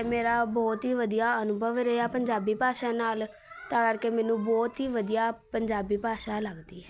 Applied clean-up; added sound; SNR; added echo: none; none; none; none.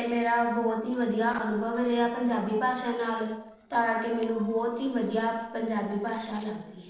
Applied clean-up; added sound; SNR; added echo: neural separator model SepFormer DNS4.